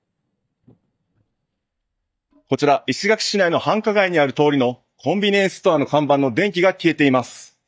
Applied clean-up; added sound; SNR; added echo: neural mask model DeepFilterNet 3.